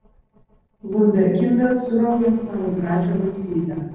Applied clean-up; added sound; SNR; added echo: neural separator model SepFormer DNS4.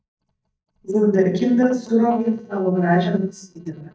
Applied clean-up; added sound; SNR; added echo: neural mask model DeepFilterNet 3.